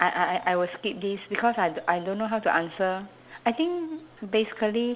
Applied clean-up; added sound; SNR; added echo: none; none; none; none.